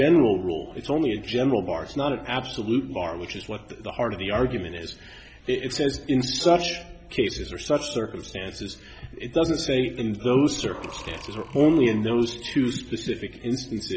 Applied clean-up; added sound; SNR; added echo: none; Breathing; 16 dB; none.